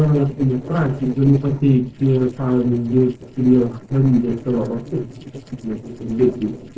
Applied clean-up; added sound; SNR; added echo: neural separator model SepFormer DNS4.